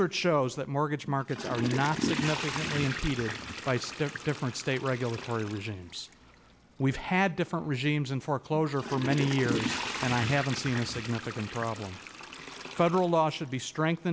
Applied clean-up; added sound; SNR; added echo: none; Toilet flush / Water; 8 dB; none.